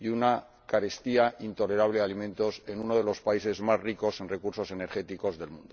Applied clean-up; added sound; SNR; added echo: none; none; none; none.